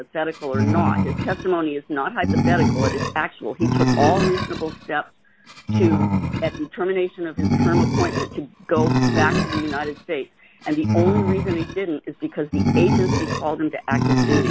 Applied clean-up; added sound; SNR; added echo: none; Animal; -2 dB; none.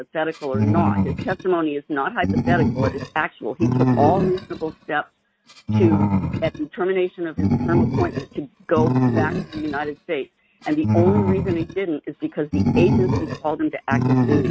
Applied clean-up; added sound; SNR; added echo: neural mask model RNNoise.